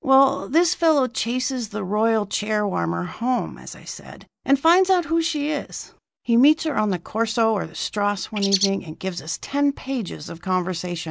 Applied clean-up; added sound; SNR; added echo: neural mask model Resemble Enhance denoiser.